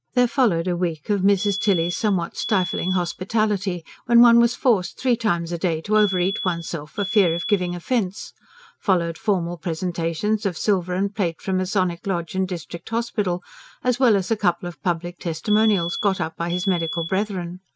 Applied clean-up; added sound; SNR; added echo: neural mask model RNNoise.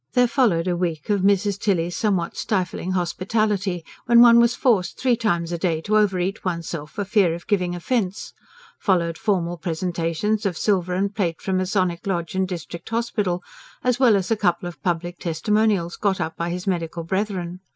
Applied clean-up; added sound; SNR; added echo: neural mask model Resemble Enhance denoiser.